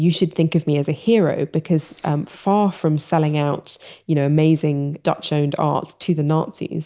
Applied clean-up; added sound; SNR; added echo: none; none; none; none.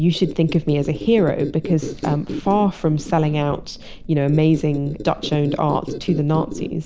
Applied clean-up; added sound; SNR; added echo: none; Squeak; 10 dB; none.